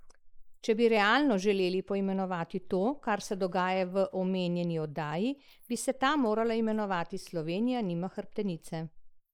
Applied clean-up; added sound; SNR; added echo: neural mask model Resemble Enhance denoiser.